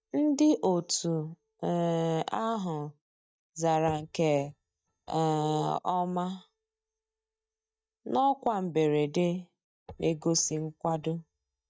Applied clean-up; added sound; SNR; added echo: neural mask model DeepFilterNet 3.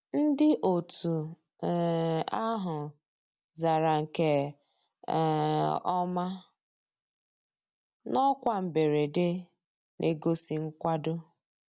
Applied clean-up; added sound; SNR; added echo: none; none; none; none.